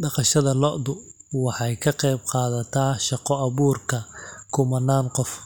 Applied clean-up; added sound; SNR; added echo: none; none; none; none.